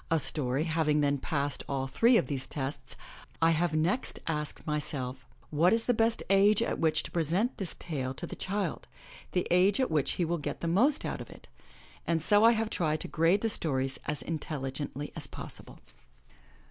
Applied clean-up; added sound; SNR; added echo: none; none; none; none.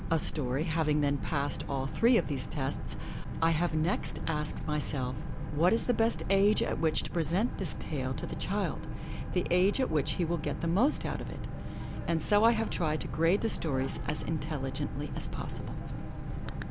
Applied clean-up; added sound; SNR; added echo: none; Boat, Water vehicle; 4 dB; none.